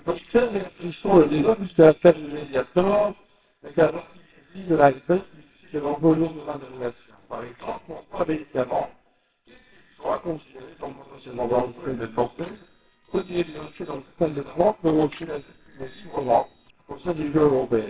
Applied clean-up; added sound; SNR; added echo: neural separator model SepFormer WHAMR!.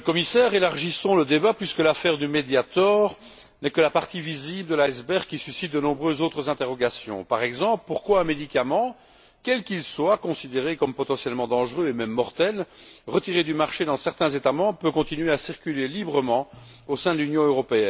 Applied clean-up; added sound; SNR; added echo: none; none; none; none.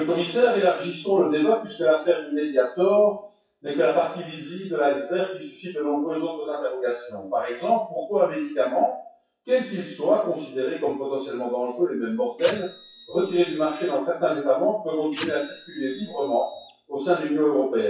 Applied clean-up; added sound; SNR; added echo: classical method WPE with log-MMSE.